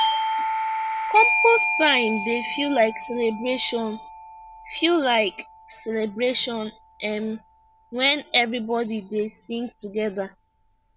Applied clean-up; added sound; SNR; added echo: none; Doorbell; 5 dB; none.